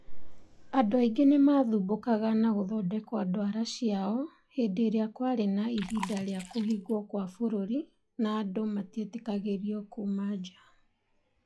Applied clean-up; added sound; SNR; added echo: classical method log-MMSE.